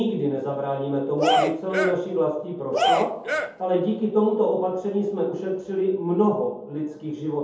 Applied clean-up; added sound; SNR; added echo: none; Cheering; 0 dB; reverberation time 0.7 s.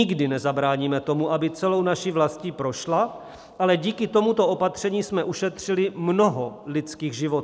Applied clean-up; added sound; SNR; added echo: none; none; none; none.